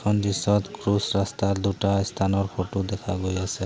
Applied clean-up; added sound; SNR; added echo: none; none; none; none.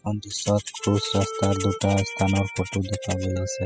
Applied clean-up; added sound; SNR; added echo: classical method spectral subtraction.